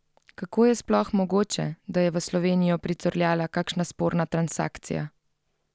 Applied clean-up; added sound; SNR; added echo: none; none; none; none.